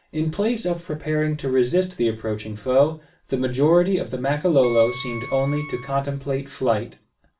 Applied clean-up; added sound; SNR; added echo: none; Wind instrument, woodwind instrument; 16 dB; reverberation time 0.3 s.